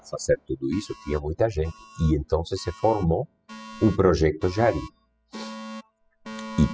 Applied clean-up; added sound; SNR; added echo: classical method spectral subtraction.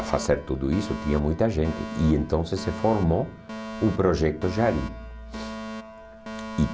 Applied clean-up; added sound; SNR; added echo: none; Alarm; 11 dB; none.